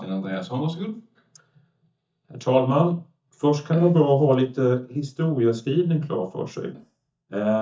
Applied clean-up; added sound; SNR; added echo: neural mask model DeepFilterNet 3.